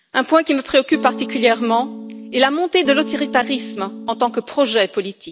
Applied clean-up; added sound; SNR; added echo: none; Electric guitar / Strum; 12 dB; none.